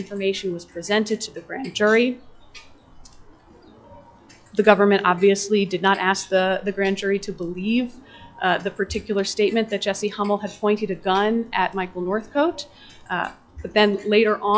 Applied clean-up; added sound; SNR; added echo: classical method log-MMSE.